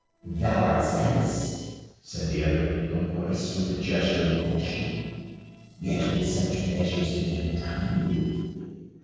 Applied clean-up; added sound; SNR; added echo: neural separator model SepFormer DNS4.